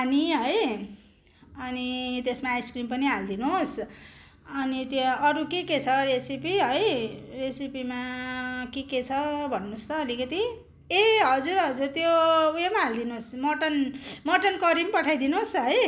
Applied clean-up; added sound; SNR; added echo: none; none; none; none.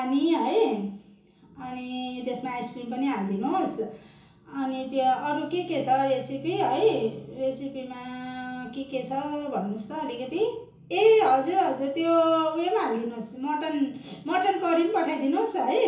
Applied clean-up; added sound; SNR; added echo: none; none; none; reverberation time 0.7 s.